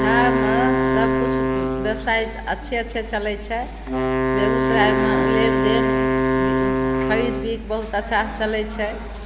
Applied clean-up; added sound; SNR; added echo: none; Wind instrument, woodwind instrument; -2 dB; none.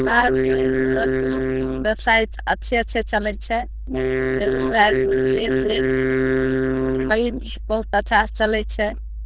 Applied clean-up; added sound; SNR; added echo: neural diffusion model UNIVERSE++.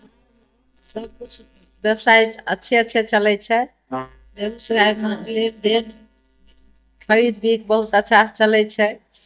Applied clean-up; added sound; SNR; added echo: neural mask model DeepFilterNet 3.